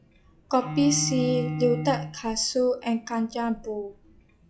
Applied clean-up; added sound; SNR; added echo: classical method log-MMSE.